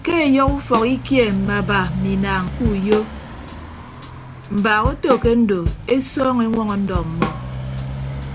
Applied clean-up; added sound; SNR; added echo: none; Drum / Drum kit + Motorcycle; 7 dB; none.